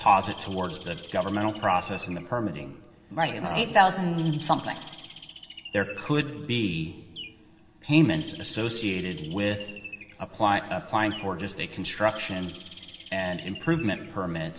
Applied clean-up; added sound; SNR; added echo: none; Bird; 18 dB; reverberation time 1.6 s.